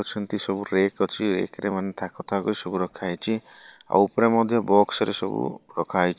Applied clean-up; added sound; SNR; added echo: none; none; none; none.